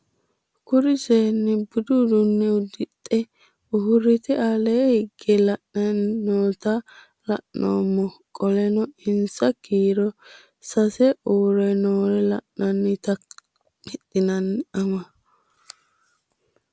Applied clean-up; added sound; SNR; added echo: none; none; none; none.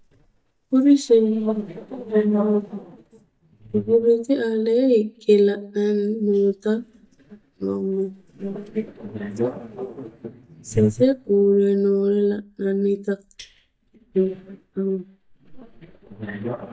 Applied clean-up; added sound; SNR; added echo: neural mask model DeepFilterNet 3.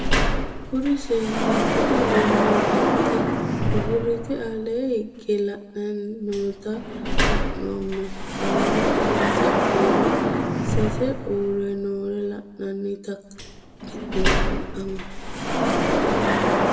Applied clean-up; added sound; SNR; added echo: none; Sliding door; -5 dB; reverberation time 1.1 s.